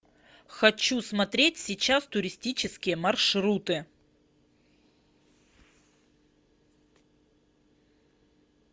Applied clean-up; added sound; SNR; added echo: none; none; none; none.